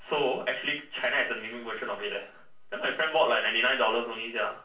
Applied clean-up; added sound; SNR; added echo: none; none; none; reverberation time 0.3 s.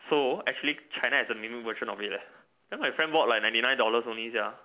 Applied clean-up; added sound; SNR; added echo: none; none; none; none.